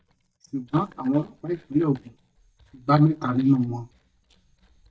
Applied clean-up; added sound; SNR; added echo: neural mask model DeepFilterNet 3.